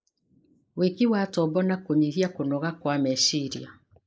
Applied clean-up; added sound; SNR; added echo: neural mask model Resemble Enhance denoiser.